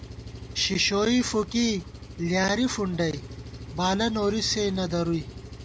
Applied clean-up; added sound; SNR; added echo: none; Engine; 13 dB; none.